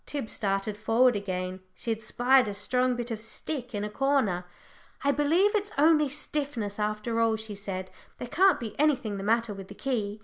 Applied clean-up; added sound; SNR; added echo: none; none; none; none.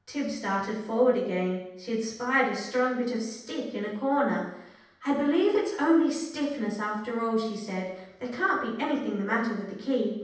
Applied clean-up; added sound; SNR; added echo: none; none; none; reverberation time 0.9 s.